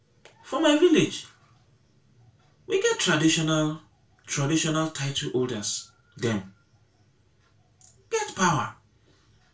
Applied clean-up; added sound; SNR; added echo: none; none; none; reverberation time 0.3 s.